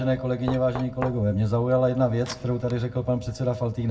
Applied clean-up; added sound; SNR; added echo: none; Knock; 14 dB; reverberation time 0.4 s.